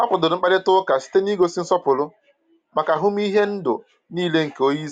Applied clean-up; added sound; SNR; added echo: none; none; none; none.